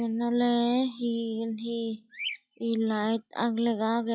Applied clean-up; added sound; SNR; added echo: classical method log-MMSE.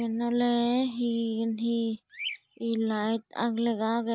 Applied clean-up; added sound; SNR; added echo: none; Bird vocalization, bird call, bird song; 19 dB; none.